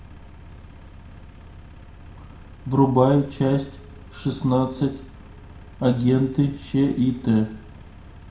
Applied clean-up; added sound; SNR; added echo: none; Engine; 18 dB; reverberation time 0.4 s.